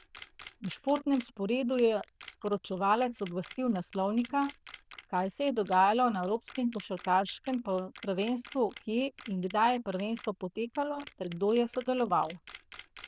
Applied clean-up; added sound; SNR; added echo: neural diffusion model UNIVERSE++.